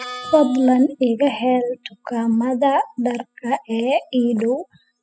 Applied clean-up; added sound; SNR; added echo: classical method spectral subtraction.